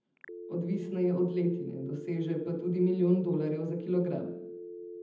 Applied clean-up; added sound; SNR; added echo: none; Telephone; 12 dB; reverberation time 0.8 s.